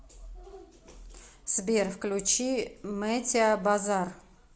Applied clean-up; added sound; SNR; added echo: none; none; none; none.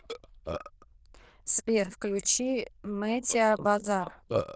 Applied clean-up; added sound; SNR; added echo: neural diffusion model UNIVERSE++.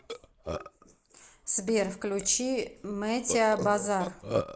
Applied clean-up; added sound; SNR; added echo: neural mask model Resemble Enhance denoiser.